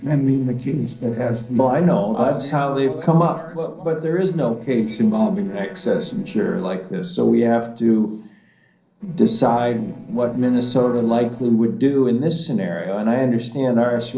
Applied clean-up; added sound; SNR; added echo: neural separator model SepFormer DNS4.